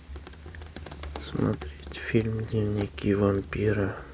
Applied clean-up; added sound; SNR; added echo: none; none; none; none.